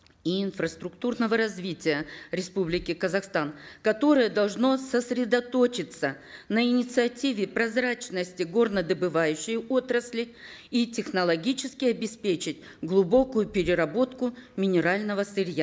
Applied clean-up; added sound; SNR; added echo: none; none; none; none.